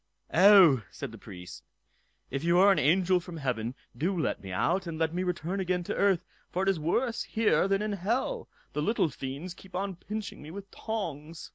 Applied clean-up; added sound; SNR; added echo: none; none; none; none.